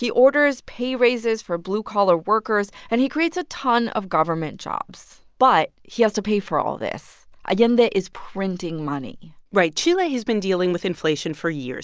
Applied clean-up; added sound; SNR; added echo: none; none; none; none.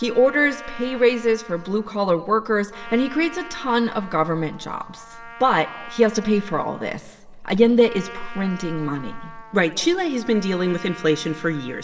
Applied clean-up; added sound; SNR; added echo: none; Trumpet; 18 dB; reverberation time 2.1 s.